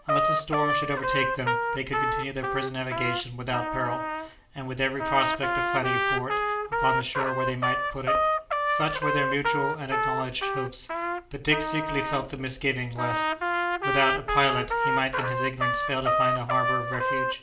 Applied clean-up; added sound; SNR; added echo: none; Trumpet; -2 dB; reverberation time 0.5 s.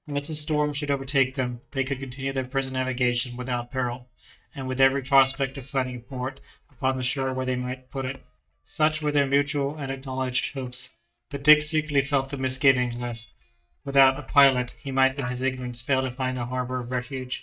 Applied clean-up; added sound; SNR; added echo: neural mask model DeepFilterNet 3.